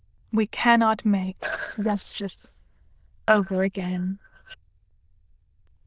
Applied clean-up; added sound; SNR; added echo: neural diffusion model UNIVERSE++.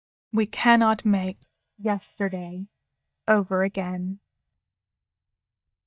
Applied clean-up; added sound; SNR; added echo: neural mask model DeepFilterNet 3.